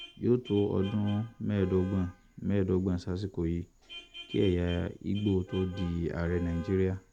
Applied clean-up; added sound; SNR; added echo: none; Vehicle horn, car horn, honking; 19 dB; none.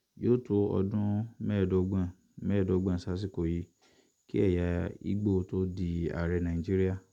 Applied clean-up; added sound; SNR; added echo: none; none; none; none.